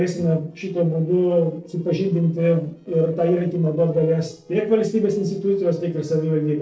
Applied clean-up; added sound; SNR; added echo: neural separator model SepFormer DNS4.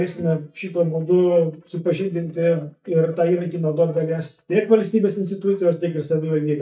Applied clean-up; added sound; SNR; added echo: neural mask model DeepFilterNet 3.